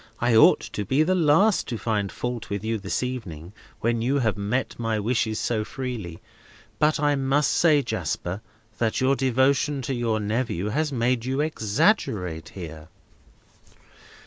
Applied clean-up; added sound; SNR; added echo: none; none; none; none.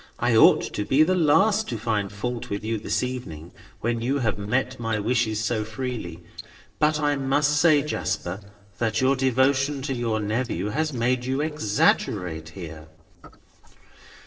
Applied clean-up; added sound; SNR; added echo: neural separator model SepFormer DNS4.